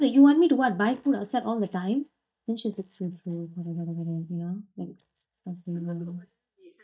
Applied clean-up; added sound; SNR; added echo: neural mask model DeepFilterNet 3.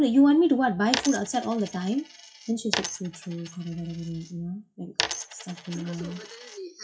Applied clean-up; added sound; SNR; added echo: classical method WPE with log-MMSE.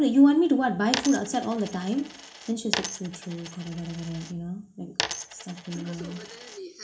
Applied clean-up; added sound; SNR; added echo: none; Coin (dropping); 9 dB; reverberation time 0.4 s.